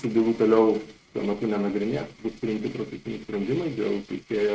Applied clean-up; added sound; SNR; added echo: neural mask model RNNoise.